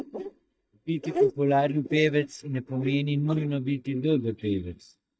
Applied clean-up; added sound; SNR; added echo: neural mask model DeepFilterNet 3.